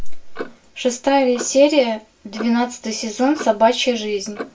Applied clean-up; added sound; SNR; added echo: none; Clock; 18 dB; reverberation time 0.2 s.